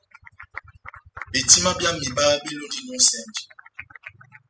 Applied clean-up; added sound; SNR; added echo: classical method spectral subtraction.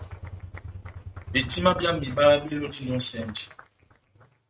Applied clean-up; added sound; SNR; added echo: neural mask model RNNoise.